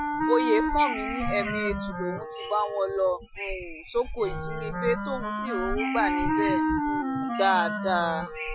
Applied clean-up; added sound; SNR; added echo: classical method Wiener filter.